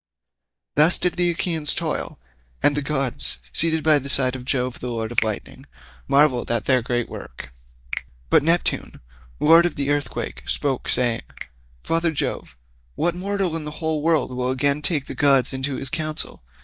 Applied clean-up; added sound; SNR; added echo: neural mask model DeepFilterNet 3.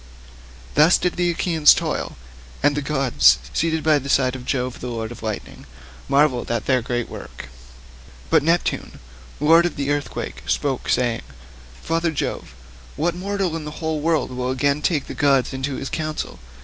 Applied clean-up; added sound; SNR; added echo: none; none; none; none.